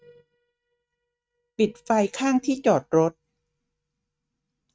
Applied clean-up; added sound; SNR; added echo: neural mask model RNNoise.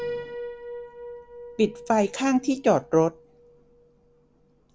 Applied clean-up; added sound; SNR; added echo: none; Piano; 13 dB; none.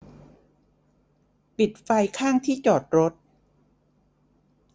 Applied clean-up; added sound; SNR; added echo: none; none; none; none.